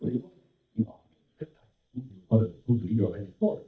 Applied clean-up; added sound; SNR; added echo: neural mask model DeepFilterNet 3.